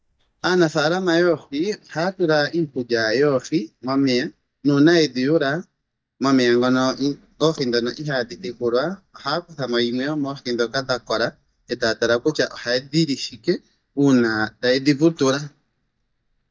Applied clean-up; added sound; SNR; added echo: neural mask model DeepFilterNet 3.